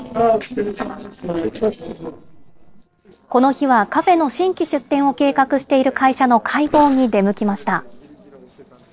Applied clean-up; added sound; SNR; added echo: neural separator model SepFormer DNS4.